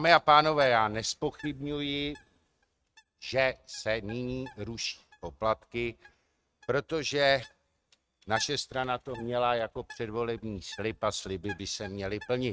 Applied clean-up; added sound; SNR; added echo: neural mask model RNNoise.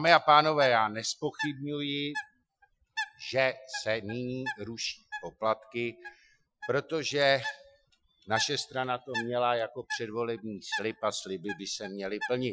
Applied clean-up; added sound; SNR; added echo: classical method Wiener filter.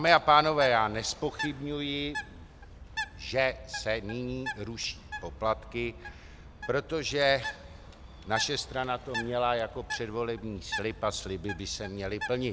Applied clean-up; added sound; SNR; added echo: none; Bird; 11 dB; none.